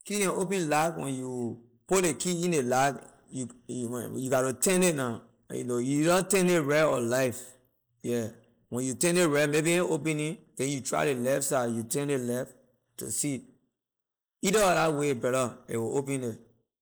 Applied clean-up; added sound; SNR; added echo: neural mask model Resemble Enhance denoiser.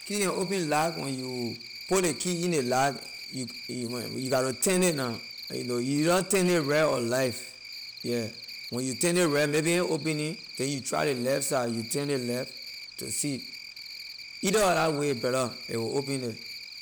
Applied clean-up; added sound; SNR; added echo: none; Cricket; 13 dB; none.